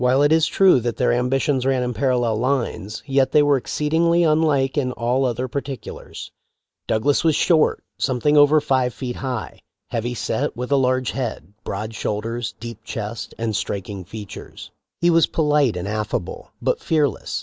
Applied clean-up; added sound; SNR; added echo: none; none; none; none.